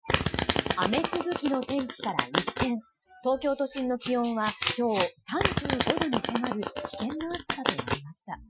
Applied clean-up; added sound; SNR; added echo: classical method Wiener filter.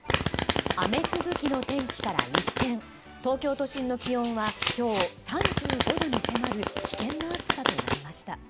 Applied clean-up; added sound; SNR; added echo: none; Domestic sounds, home sounds; -2 dB; none.